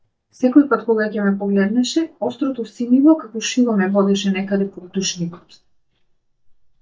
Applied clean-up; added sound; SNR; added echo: neural mask model DeepFilterNet 3.